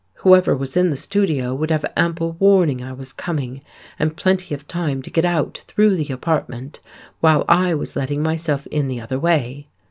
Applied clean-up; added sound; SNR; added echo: none; none; none; none.